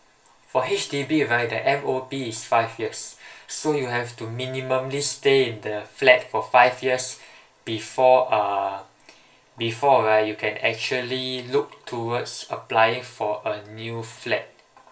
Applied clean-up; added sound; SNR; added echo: none; none; none; reverberation time 0.2 s.